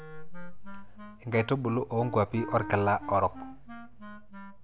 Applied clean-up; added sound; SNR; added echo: none; Wind instrument, woodwind instrument; 14 dB; none.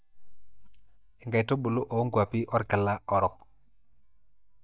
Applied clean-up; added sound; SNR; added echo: neural mask model DeepFilterNet 3.